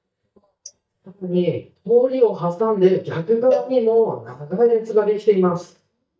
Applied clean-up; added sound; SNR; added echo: neural mask model DeepFilterNet 3.